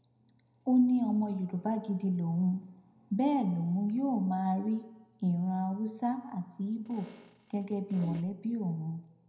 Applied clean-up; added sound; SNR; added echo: none; Fart; 18 dB; reverberation time 0.8 s.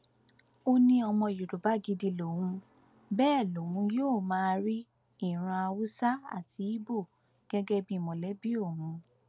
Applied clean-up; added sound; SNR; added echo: none; none; none; none.